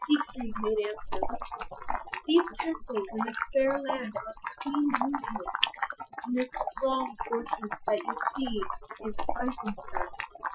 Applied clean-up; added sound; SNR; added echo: classical method Wiener filter.